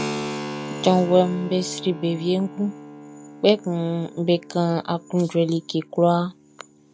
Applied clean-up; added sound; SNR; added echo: none; Keyboard (musical); 12 dB; none.